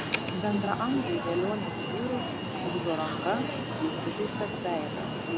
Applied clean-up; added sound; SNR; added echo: none; Alarm; 0 dB; none.